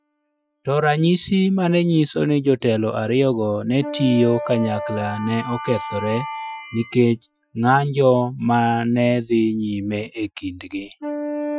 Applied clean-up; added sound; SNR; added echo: classical method Wiener filter.